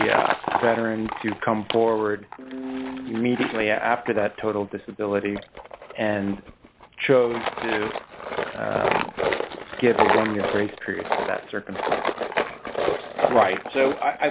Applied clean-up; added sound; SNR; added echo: none; Tools; 3 dB; none.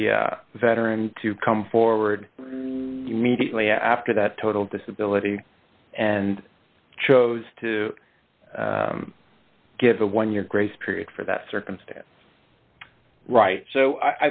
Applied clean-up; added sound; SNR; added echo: none; none; none; none.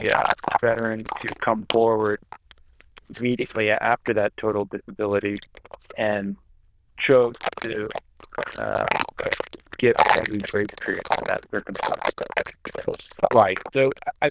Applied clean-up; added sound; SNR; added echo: neural diffusion model UNIVERSE++.